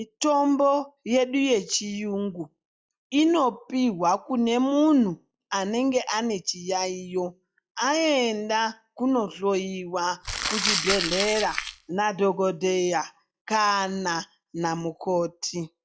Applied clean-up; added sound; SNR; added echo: classical method log-MMSE.